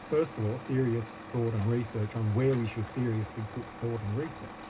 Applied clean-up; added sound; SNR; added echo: none; Truck; 13 dB; reverberation time 0.2 s.